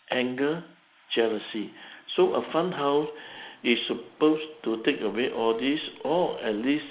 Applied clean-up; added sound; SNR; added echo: neural mask model Resemble Enhance denoiser.